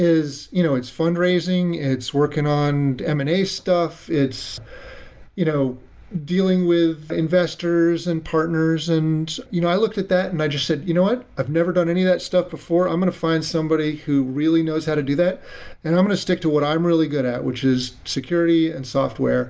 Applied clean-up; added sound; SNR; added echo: none; none; none; none.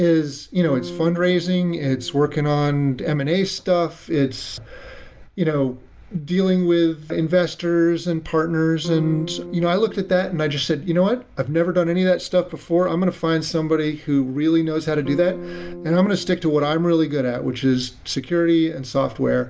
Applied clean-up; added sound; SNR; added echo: none; Electric guitar / Strum; 13 dB; none.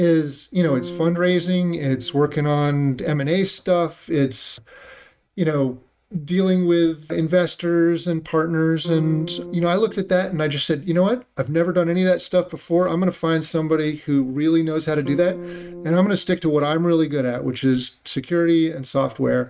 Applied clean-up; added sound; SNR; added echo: neural mask model RNNoise.